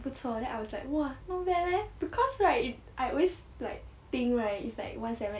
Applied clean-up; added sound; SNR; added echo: none; none; none; none.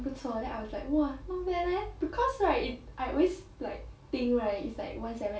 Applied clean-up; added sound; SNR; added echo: none; none; none; reverberation time 0.3 s.